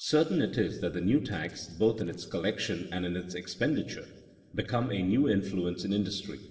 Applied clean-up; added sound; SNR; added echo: neural separator model SepFormer DNS4.